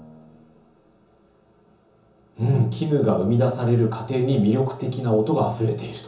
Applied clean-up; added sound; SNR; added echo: none; none; none; reverberation time 0.6 s.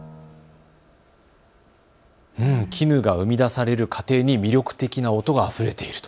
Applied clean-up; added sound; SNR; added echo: none; none; none; none.